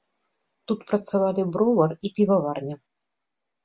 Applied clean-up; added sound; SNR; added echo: none; none; none; none.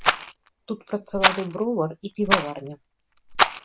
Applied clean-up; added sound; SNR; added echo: none; Rattle; -3 dB; none.